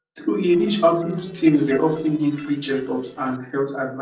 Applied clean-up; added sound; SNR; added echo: neural separator model SepFormer DNS4.